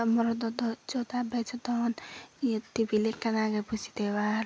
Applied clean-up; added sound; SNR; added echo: none; none; none; none.